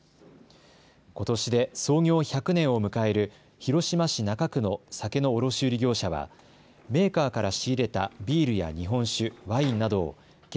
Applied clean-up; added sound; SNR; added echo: none; none; none; none.